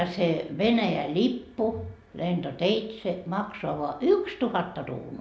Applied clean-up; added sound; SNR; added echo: none; none; none; none.